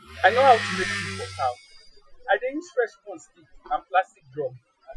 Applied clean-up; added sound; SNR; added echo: classical method Wiener filter.